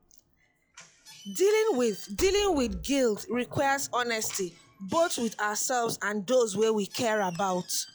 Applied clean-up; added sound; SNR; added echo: classical method log-MMSE.